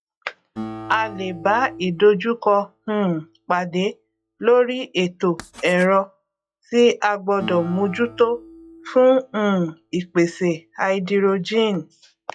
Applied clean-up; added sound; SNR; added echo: classical method log-MMSE.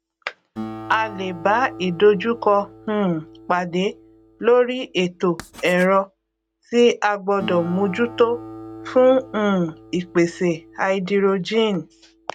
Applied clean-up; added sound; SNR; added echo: none; Writing + Acoustic guitar; 18 dB; none.